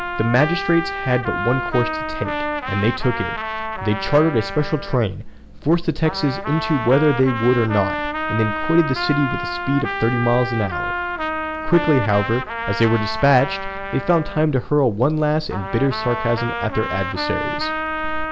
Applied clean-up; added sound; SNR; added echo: none; Trumpet; 6 dB; none.